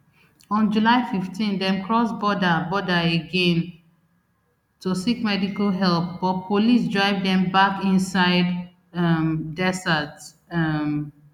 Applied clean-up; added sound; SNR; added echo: none; none; none; none.